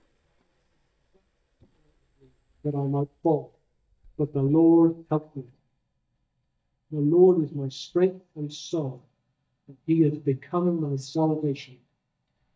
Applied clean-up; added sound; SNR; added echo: neural mask model DeepFilterNet 3.